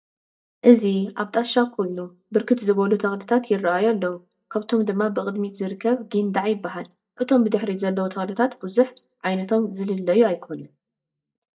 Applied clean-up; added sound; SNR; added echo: neural mask model DeepFilterNet 3.